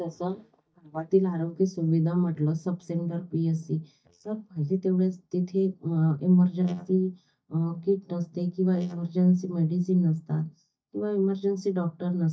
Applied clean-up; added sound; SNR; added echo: neural mask model DeepFilterNet 3.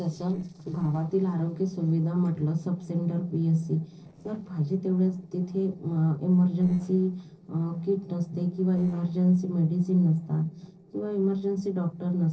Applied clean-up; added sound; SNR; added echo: neural separator model SepFormer DNS4.